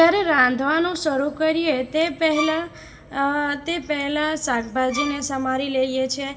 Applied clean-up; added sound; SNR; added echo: none; Bowed string instrument; 10 dB; reverberation time 2.4 s.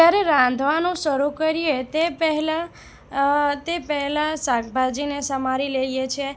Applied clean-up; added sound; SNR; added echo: none; none; none; none.